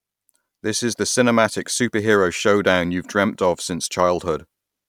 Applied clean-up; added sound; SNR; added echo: none; none; none; none.